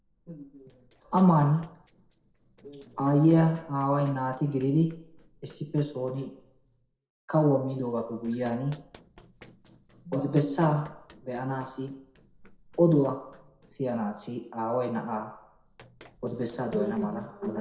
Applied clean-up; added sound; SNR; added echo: neural separator model SepFormer DNS4.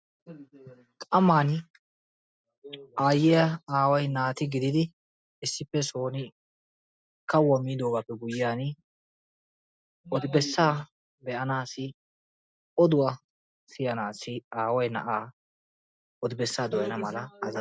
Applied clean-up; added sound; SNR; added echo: none; none; none; none.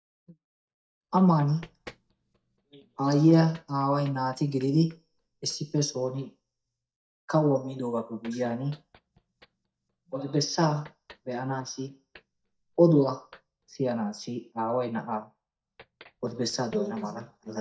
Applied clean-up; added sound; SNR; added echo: neural mask model DeepFilterNet 3.